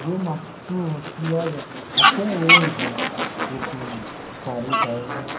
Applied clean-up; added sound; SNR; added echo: none; Fowl; -4 dB; reverberation time 0.3 s.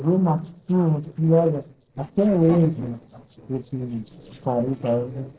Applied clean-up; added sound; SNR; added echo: neural separator model SepFormer DNS4.